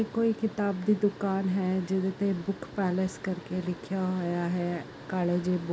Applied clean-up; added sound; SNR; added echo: none; none; none; none.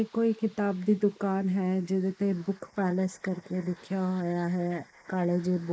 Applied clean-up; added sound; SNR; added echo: neural mask model Resemble Enhance denoiser.